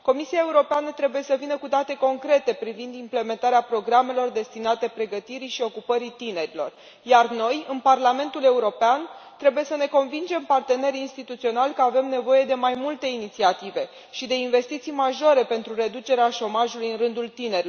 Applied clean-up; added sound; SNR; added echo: none; none; none; none.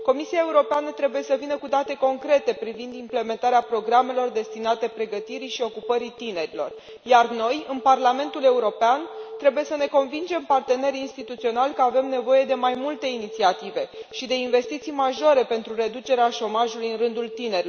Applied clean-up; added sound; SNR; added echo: none; Telephone; 16 dB; none.